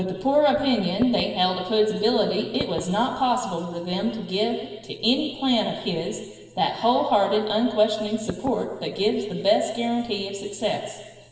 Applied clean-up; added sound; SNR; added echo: none; Knock / Wood; 13 dB; reverberation time 1.5 s.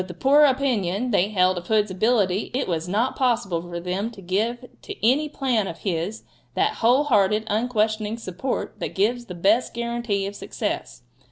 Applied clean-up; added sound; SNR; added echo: none; none; none; none.